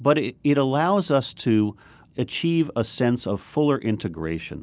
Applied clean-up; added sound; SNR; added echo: none; none; none; none.